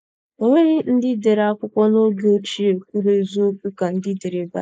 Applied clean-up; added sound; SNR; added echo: neural mask model Resemble Enhance denoiser.